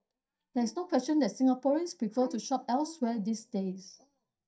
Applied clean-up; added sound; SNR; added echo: neural mask model DeepFilterNet 3.